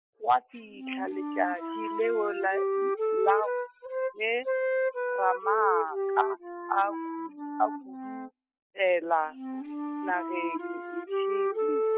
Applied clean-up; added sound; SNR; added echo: classical method spectral subtraction.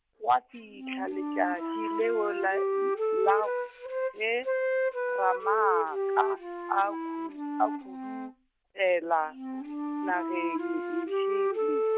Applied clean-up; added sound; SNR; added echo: none; Wind instrument, woodwind instrument; 0 dB; none.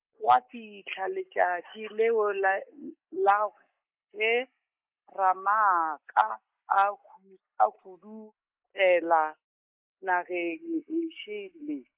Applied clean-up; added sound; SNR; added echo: neural mask model Resemble Enhance denoiser.